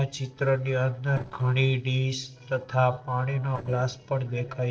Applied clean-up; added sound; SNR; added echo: neural separator model SepFormer DNS4.